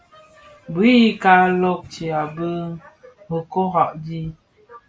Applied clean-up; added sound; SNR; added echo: none; none; none; none.